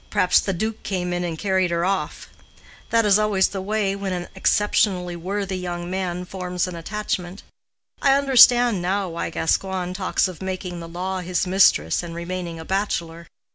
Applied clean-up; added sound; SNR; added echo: none; none; none; none.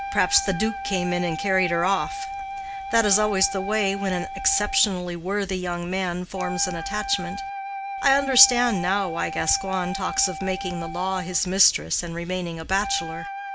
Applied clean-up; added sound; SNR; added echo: none; Wind instrument, woodwind instrument; 8 dB; none.